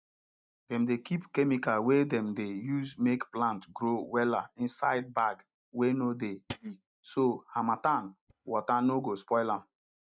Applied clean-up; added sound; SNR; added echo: neural mask model DeepFilterNet 3.